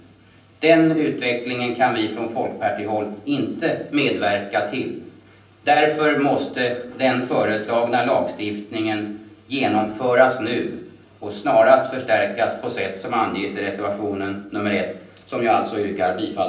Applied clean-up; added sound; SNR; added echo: none; none; none; reverberation time 0.6 s.